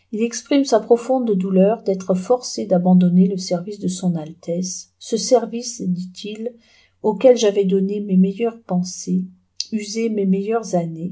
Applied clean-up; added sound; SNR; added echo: none; none; none; none.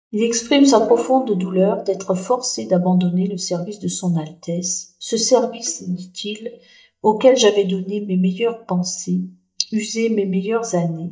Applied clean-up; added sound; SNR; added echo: neural mask model DeepFilterNet 3.